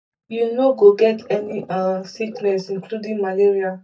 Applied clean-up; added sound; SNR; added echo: neural mask model DeepFilterNet 3.